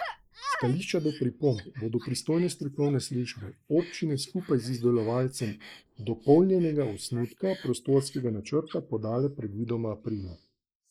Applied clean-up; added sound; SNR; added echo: neural mask model Resemble Enhance denoiser.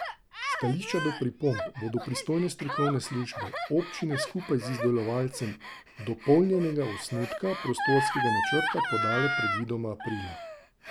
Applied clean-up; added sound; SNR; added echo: none; Gasp; 4 dB; none.